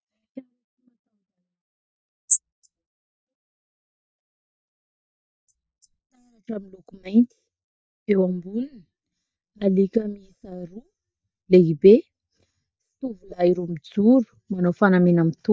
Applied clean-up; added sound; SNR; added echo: neural mask model DeepFilterNet 3.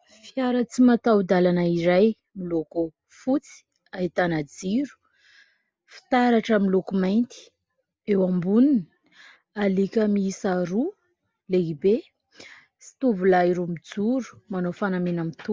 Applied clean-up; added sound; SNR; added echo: none; none; none; none.